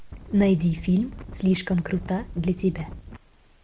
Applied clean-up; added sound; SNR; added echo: none; Wind; 14 dB; none.